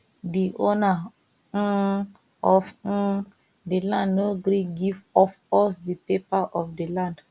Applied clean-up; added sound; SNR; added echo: none; none; none; none.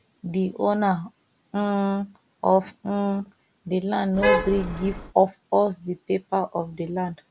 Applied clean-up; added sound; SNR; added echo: none; Traffic noise, roadway noise / Vehicle horn, car horn, honking; 0 dB; none.